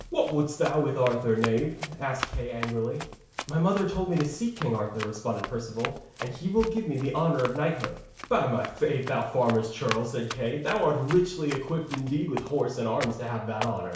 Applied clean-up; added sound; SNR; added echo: none; Run; 12 dB; reverberation time 0.6 s.